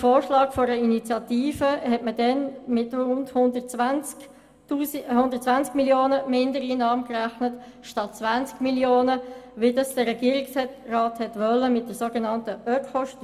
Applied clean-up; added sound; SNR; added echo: none; none; none; reverberation time 1.2 s.